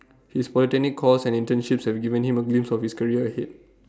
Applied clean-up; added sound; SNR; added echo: none; none; none; none.